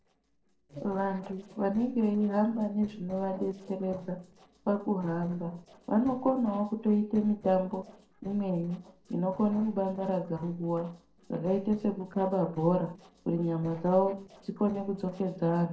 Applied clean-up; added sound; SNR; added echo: neural separator model SepFormer DNS4.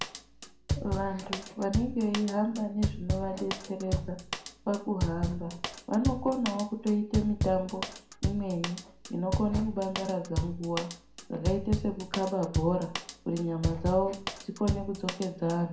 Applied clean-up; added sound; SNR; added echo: none; Drum / Drum kit; 4 dB; reverberation time 0.4 s.